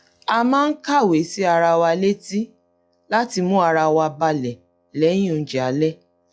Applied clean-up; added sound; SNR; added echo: classical method log-MMSE.